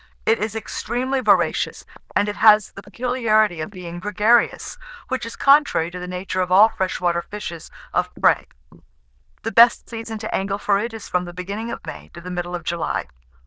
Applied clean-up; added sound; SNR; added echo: neural diffusion model UNIVERSE++.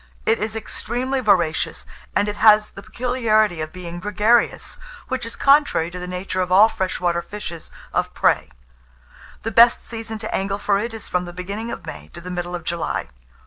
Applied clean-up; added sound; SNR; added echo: none; none; none; none.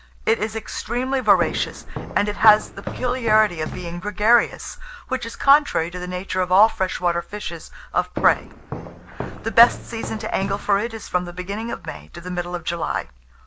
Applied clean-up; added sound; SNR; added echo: none; Walk, footsteps; 11 dB; none.